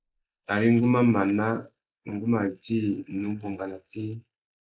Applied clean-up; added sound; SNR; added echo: neural mask model Resemble Enhance denoiser.